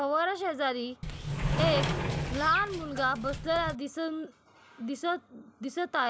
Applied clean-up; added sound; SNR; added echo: none; Sliding door; 1 dB; none.